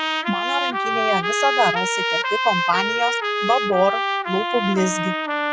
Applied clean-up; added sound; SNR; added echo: none; Trumpet; -1 dB; none.